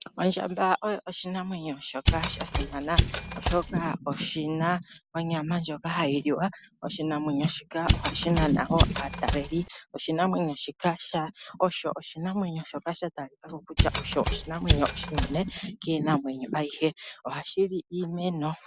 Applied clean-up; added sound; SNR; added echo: none; Mechanisms; -2 dB; none.